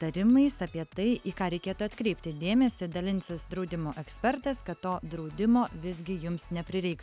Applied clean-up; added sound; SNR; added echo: none; none; none; none.